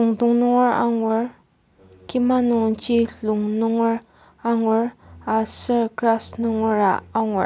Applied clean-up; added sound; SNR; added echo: none; none; none; none.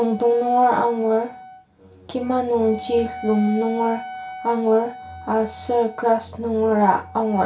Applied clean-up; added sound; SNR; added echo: none; Wind instrument, woodwind instrument; 16 dB; reverberation time 0.3 s.